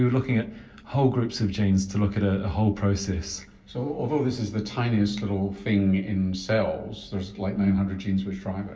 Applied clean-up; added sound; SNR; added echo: none; none; none; reverberation time 0.2 s.